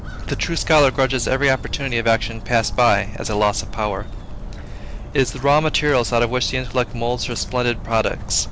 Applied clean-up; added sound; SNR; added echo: none; Walk, footsteps; 9 dB; none.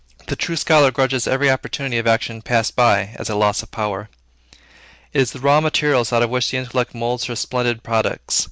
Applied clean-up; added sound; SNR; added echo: none; none; none; none.